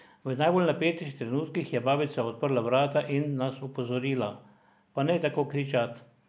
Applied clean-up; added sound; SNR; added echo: none; none; none; none.